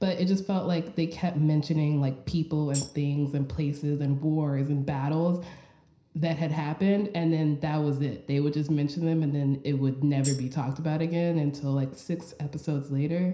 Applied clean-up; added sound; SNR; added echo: none; Tambourine; 14 dB; reverberation time 0.5 s.